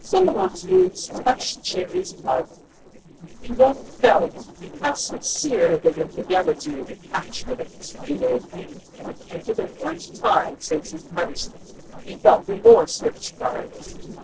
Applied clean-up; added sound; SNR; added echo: neural separator model SepFormer DNS4.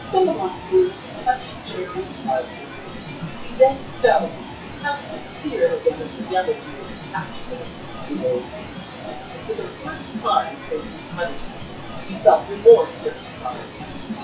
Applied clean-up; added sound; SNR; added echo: classical method WPE with log-MMSE.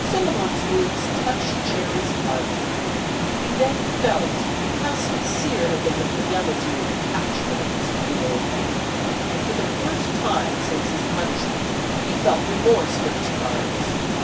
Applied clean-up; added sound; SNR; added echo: none; Water; -4 dB; reverberation time 0.2 s.